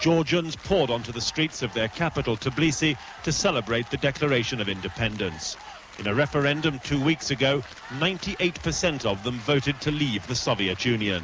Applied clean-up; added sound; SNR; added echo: none; none; none; none.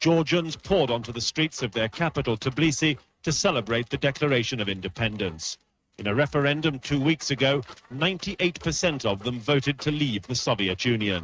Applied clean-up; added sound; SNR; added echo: neural mask model RNNoise.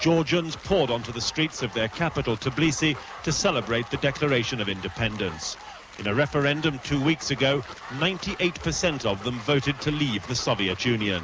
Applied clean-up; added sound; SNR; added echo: none; Dog; 19 dB; none.